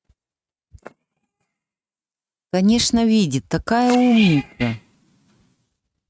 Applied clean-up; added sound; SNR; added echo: neural mask model RNNoise.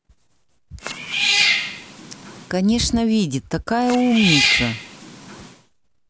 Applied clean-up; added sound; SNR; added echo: none; Cat; 2 dB; none.